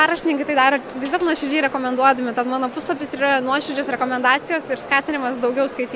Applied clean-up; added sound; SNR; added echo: none; none; none; none.